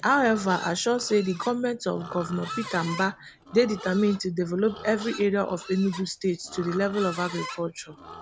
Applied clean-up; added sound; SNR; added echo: none; Livestock, farm animals, working animals; 14 dB; none.